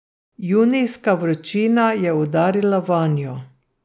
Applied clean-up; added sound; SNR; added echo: none; none; none; none.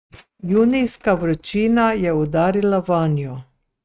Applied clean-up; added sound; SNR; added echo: neural mask model RNNoise.